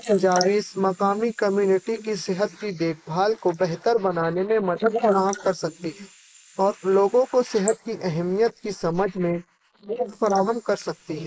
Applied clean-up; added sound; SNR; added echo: neural mask model Resemble Enhance denoiser.